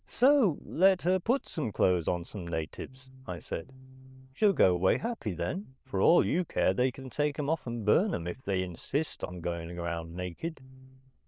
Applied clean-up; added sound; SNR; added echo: neural diffusion model UNIVERSE++.